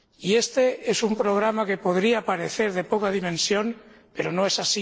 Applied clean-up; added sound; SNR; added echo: neural separator model SepFormer DNS4.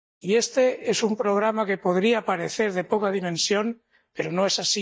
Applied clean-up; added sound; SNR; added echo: neural mask model DeepFilterNet 3.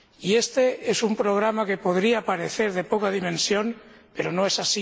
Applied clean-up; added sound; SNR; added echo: none; none; none; none.